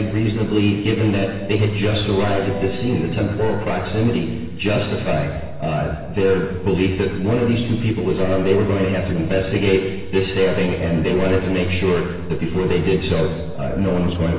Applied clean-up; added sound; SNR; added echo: none; Bowed string instrument; 17 dB; reverberation time 1.2 s.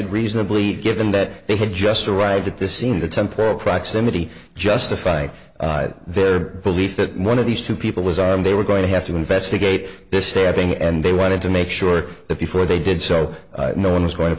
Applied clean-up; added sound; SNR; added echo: none; none; none; none.